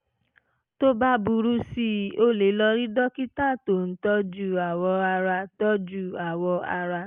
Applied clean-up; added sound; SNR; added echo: none; none; none; none.